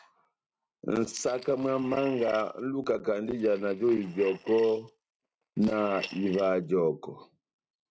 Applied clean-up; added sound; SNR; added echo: neural mask model RNNoise.